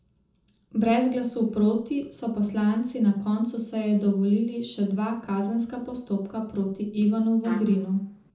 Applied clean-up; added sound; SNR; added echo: none; Trumpet; 16 dB; reverberation time 0.5 s.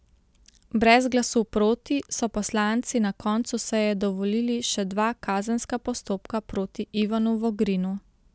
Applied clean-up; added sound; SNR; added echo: none; none; none; none.